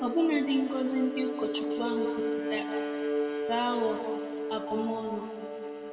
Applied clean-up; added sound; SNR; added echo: none; Bowed string instrument; 2 dB; reverberation time 1.8 s.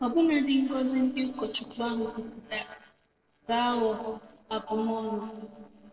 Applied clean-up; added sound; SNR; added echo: neural separator model SepFormer DNS4.